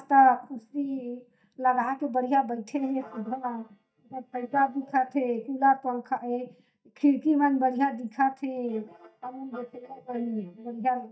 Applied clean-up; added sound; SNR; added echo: neural mask model DeepFilterNet 3.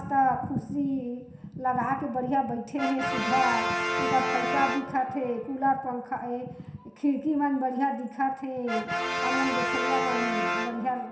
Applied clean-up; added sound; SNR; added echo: none; Brass instrument; 3 dB; reverberation time 0.7 s.